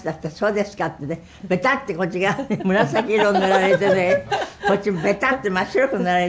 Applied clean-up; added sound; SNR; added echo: none; none; none; none.